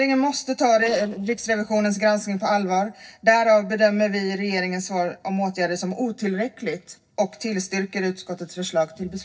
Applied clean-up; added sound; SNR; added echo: neural separator model SepFormer DNS4.